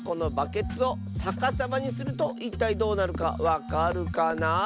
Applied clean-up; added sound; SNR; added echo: none; Glass; 13 dB; none.